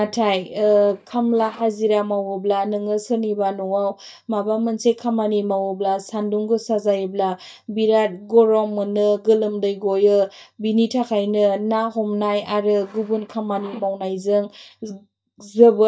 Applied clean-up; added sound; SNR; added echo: neural mask model DeepFilterNet 3.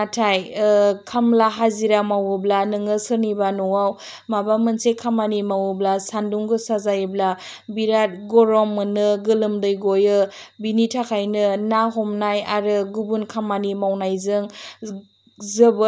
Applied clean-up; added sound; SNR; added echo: none; none; none; none.